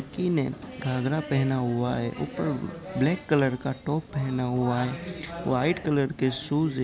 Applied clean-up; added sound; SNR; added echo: none; none; none; none.